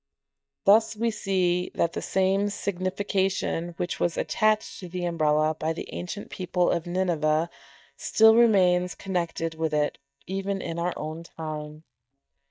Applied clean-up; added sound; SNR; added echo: neural mask model DeepFilterNet 3.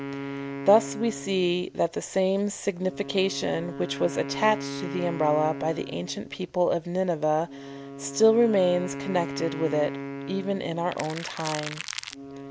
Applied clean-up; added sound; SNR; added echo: none; Wind instrument, woodwind instrument + Crackle; 10 dB; none.